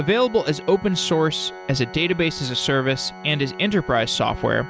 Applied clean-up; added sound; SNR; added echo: none; Organ; 16 dB; none.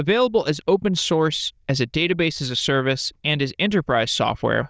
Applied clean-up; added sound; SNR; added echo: neural diffusion model UNIVERSE++.